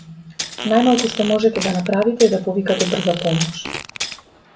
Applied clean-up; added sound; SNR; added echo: none; Fart + Tools; 10 dB; none.